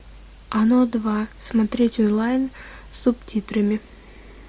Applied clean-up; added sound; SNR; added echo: none; none; none; none.